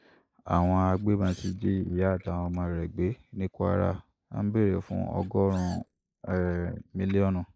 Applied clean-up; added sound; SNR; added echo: neural mask model Resemble Enhance denoiser.